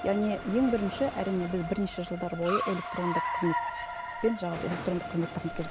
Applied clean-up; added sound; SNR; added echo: none; Bowed string instrument + Car; 5 dB; none.